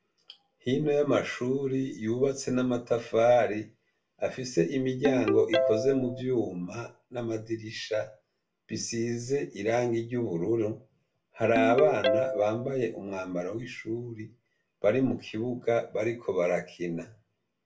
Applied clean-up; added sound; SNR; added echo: none; Ringtone; 8 dB; reverberation time 0.2 s.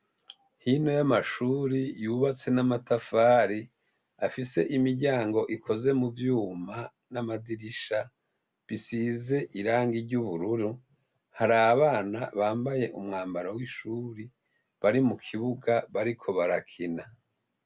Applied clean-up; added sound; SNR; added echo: none; none; none; none.